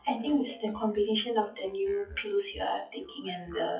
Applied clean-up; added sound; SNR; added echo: classical method WPE with log-MMSE.